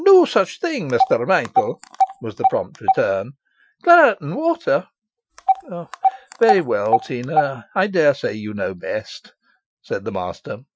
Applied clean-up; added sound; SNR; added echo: classical method Wiener filter.